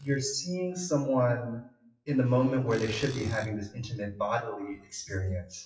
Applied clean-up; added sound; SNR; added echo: classical method WPE with log-MMSE.